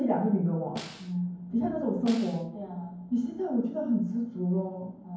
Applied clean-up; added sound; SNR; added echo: none; Snare drum; 16 dB; reverberation time 0.9 s.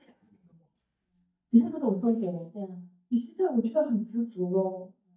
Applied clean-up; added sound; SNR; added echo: neural mask model DeepFilterNet 3.